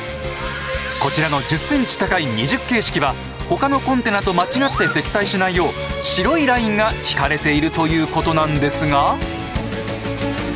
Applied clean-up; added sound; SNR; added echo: none; none; none; none.